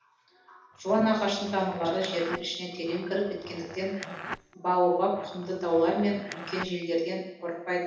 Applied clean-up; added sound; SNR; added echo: none; Zipper (clothing); 14 dB; reverberation time 0.8 s.